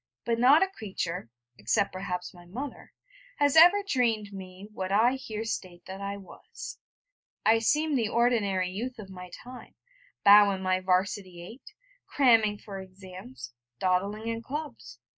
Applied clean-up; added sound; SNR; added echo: neural mask model Resemble Enhance denoiser.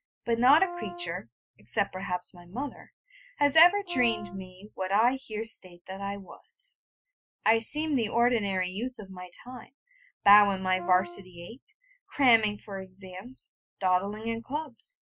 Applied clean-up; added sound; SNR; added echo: classical method Wiener filter.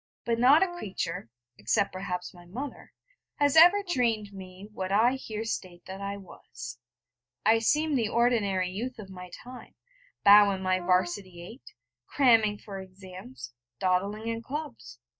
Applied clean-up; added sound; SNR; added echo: neural mask model DeepFilterNet 3.